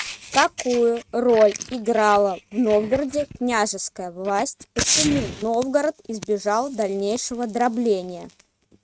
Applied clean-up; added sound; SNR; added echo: neural mask model RNNoise.